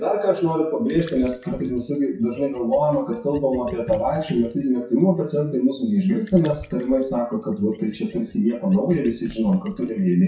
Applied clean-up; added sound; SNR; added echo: classical method WPE with log-MMSE.